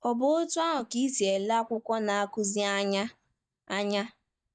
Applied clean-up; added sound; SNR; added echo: neural mask model DeepFilterNet 3.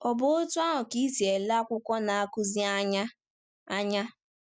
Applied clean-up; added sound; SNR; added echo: none; none; none; none.